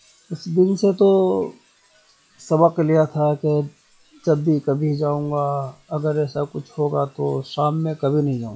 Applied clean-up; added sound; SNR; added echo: classical method log-MMSE.